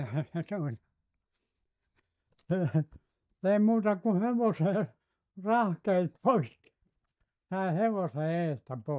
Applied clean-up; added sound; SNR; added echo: neural mask model DeepFilterNet 3.